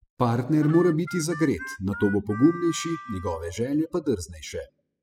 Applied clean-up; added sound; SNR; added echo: classical method spectral subtraction.